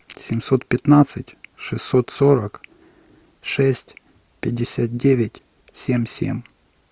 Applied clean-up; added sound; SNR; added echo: none; none; none; none.